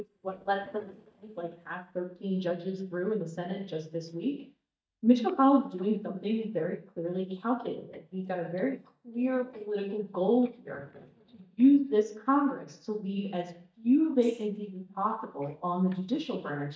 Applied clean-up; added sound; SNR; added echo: neural mask model DeepFilterNet 3.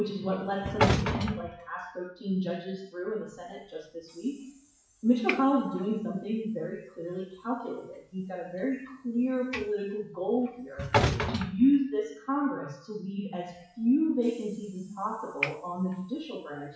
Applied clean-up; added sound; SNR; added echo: classical method WPE with log-MMSE.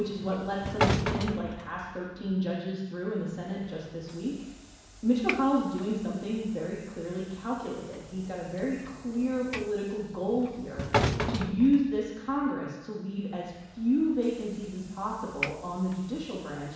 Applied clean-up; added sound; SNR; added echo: none; Sliding door / Train; 6 dB; reverberation time 1.1 s.